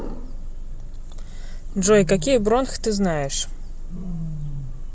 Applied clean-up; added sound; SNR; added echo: none; Wild animals; 14 dB; none.